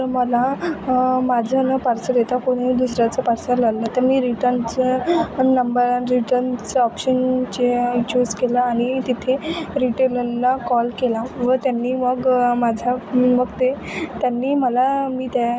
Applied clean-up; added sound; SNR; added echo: none; none; none; none.